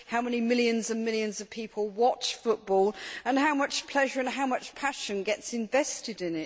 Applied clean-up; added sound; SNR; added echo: none; none; none; none.